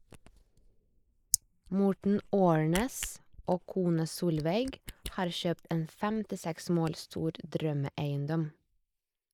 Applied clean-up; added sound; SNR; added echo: neural mask model Resemble Enhance denoiser.